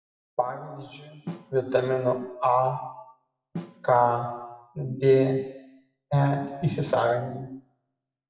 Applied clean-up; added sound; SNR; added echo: classical method WPE with log-MMSE.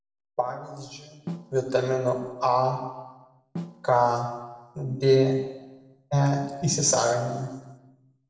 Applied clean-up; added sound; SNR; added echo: neural separator model SepFormer DNS4.